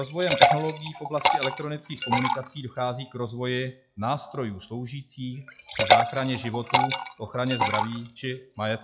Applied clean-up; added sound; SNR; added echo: classical method log-MMSE.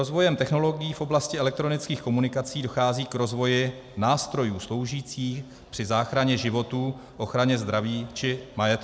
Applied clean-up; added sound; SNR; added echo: none; none; none; none.